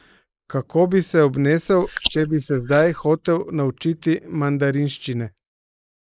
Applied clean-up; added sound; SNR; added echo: neural mask model Resemble Enhance denoiser.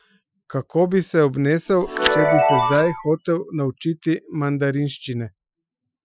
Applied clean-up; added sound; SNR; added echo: classical method Wiener filter.